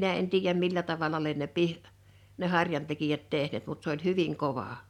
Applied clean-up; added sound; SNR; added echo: none; none; none; none.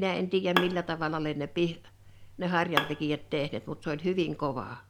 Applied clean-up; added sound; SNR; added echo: none; Bowed string instrument; 6 dB; none.